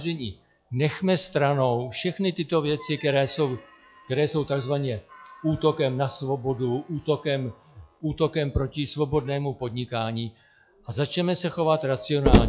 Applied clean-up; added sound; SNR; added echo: classical method log-MMSE.